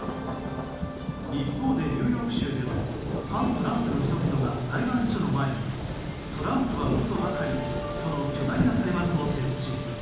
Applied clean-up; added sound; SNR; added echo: none; Thunder; 3 dB; reverberation time 1.0 s.